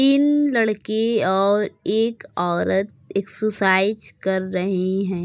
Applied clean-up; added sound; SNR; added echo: none; none; none; none.